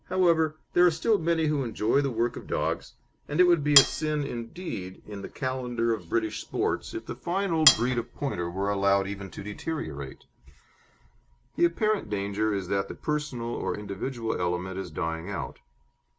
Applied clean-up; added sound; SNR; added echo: none; Cutlery, silverware; -2 dB; none.